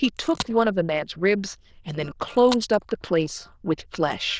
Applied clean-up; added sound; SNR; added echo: neural diffusion model UNIVERSE++.